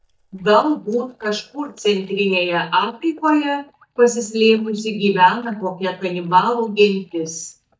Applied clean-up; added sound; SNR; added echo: neural mask model DeepFilterNet 3.